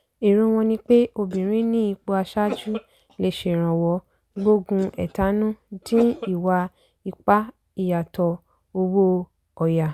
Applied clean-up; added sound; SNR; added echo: none; Cough; 17 dB; none.